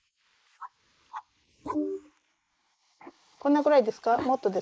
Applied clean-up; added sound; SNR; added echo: neural mask model Resemble Enhance denoiser.